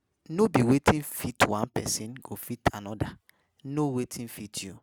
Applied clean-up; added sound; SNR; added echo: none; none; none; none.